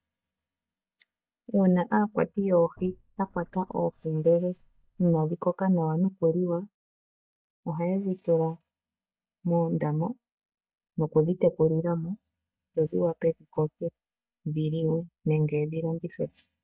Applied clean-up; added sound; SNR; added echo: neural mask model DeepFilterNet 3.